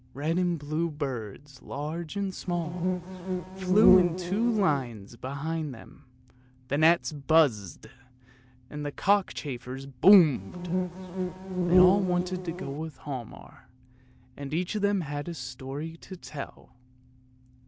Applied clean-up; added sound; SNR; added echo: none; Insect; -1 dB; none.